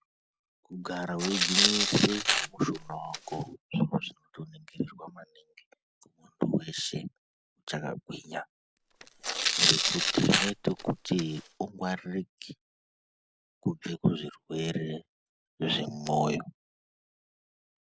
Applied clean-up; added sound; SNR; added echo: none; Tearing; -3 dB; none.